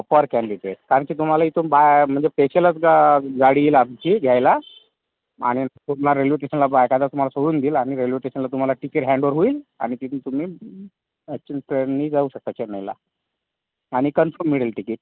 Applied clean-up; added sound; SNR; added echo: none; none; none; none.